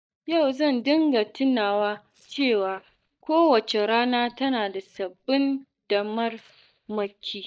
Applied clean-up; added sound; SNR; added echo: neural mask model DeepFilterNet 3.